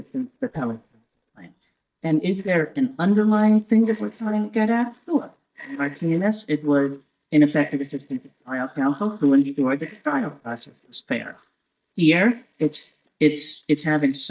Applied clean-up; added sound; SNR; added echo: neural mask model DeepFilterNet 3.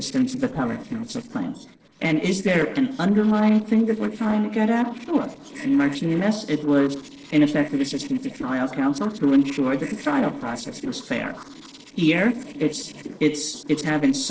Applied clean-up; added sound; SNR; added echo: neural separator model SepFormer DNS4.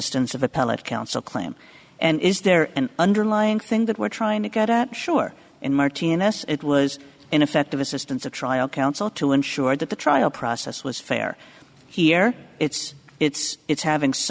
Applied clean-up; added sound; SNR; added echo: none; none; none; none.